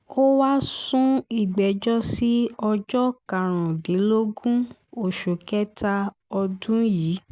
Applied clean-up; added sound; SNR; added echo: none; none; none; none.